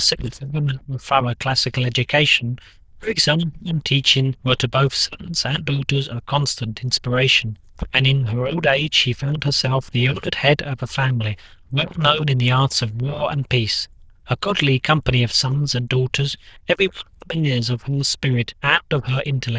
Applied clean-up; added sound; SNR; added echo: neural diffusion model UNIVERSE++.